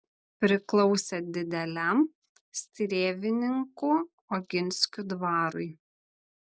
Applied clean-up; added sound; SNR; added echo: none; none; none; none.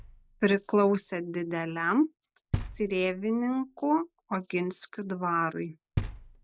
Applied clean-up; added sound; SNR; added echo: none; Knock; 12 dB; none.